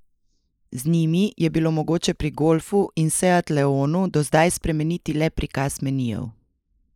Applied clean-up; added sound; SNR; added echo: neural mask model Resemble Enhance denoiser.